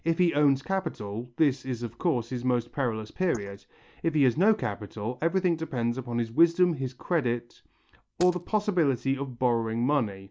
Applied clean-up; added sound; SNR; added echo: neural mask model Resemble Enhance denoiser.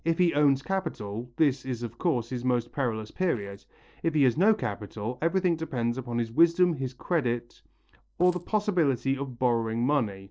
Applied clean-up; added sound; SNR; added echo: neural separator model SepFormer DNS4.